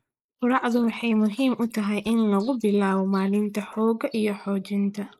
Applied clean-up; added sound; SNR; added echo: neural mask model Resemble Enhance denoiser.